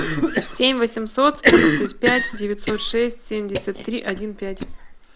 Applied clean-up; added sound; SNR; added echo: none; Cough; 0 dB; none.